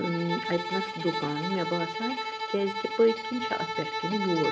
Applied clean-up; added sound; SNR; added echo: none; Bowed string instrument; 3 dB; none.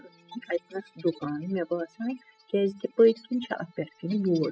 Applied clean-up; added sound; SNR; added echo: classical method spectral subtraction.